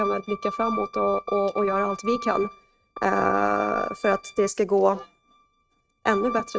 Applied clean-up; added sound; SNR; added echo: neural mask model RNNoise.